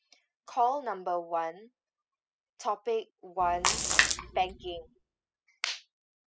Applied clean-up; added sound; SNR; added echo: classical method spectral subtraction.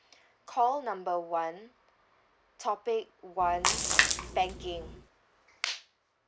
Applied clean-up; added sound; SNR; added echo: none; Splash, splatter; -4 dB; none.